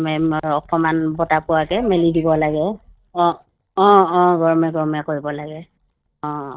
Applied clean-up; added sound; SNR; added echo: neural mask model DeepFilterNet 3.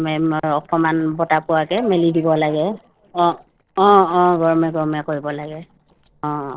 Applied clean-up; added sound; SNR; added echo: neural separator model SepFormer DNS4.